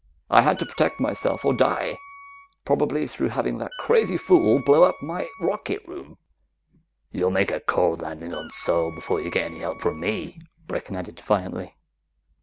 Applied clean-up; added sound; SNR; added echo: none; Wind instrument, woodwind instrument; 18 dB; none.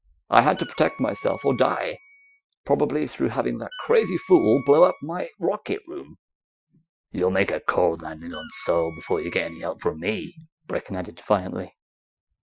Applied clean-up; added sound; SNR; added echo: classical method Wiener filter.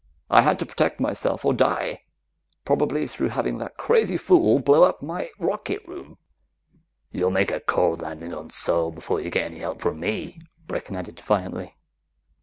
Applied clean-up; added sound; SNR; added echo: none; none; none; none.